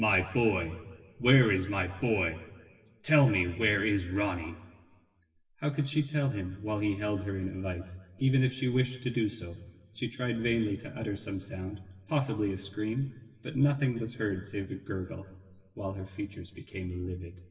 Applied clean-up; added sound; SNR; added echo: none; none; none; reverberation time 1.3 s.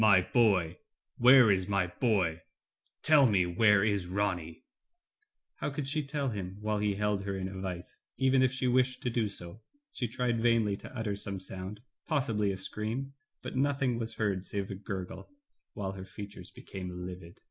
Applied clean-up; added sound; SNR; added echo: none; none; none; none.